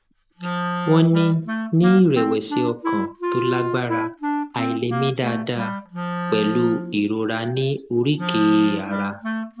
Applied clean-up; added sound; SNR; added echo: none; Wind instrument, woodwind instrument; 5 dB; none.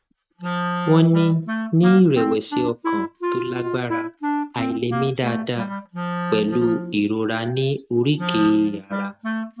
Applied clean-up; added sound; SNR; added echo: neural mask model RNNoise.